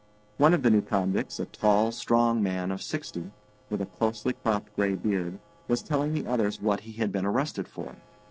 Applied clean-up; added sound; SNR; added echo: neural separator model SepFormer DNS4.